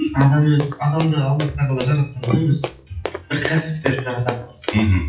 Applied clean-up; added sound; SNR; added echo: classical method WPE with log-MMSE.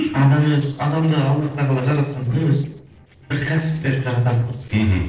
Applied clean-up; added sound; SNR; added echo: neural separator model SepFormer DNS4.